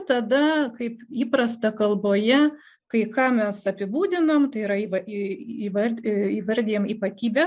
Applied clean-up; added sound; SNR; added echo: none; none; none; none.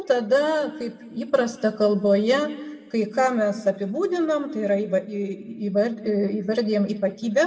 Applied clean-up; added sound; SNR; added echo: none; none; none; reverberation time 1.2 s.